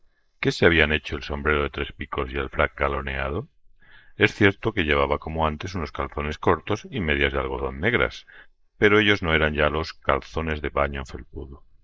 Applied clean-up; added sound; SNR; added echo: neural mask model Resemble Enhance denoiser.